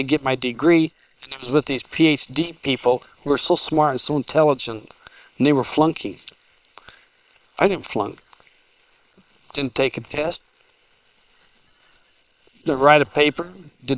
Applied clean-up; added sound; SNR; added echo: neural separator model SepFormer WHAM!.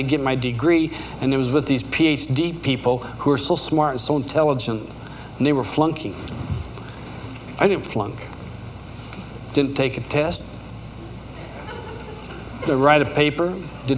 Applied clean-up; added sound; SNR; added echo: none; none; none; none.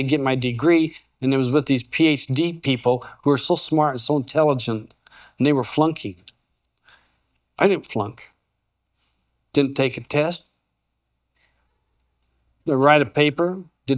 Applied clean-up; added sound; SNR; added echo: neural mask model DeepFilterNet 3.